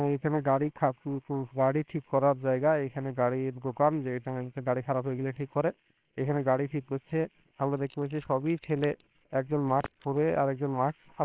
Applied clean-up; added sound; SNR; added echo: neural separator model SepFormer WHAMR!.